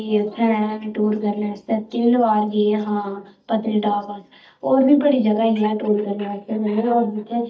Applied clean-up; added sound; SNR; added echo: neural mask model DeepFilterNet 3.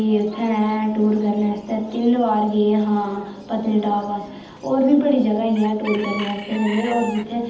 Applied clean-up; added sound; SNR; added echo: none; Bird / Chicken, rooster; 18 dB; reverberation time 0.8 s.